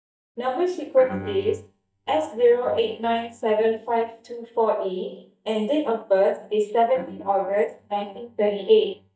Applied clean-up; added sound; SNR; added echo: neural mask model DeepFilterNet 3.